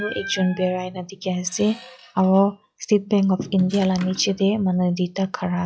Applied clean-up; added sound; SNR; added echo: classical method log-MMSE.